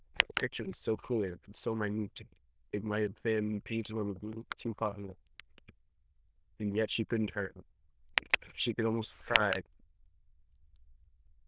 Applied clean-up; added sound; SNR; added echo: neural diffusion model UNIVERSE++.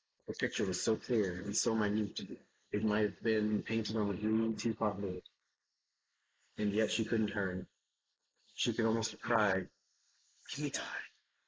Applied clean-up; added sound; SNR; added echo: neural mask model Resemble Enhance denoiser.